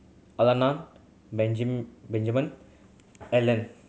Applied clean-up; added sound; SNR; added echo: none; none; none; none.